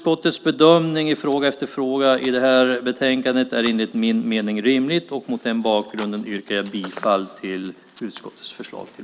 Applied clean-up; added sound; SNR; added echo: none; none; none; none.